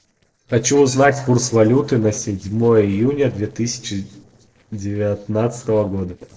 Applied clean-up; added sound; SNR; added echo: neural separator model SepFormer DNS4.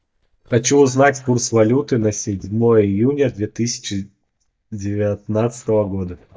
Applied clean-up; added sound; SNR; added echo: neural mask model DeepFilterNet 3.